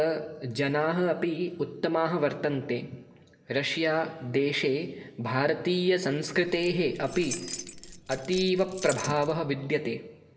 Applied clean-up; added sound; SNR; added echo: none; Keys jangling; 12 dB; reverberation time 1.5 s.